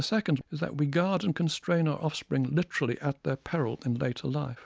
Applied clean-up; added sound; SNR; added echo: none; none; none; none.